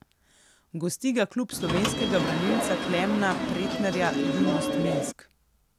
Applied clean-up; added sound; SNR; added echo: none; Subway, metro, underground / Sliding door; -1 dB; none.